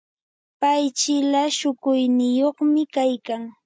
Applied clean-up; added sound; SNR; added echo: none; none; none; none.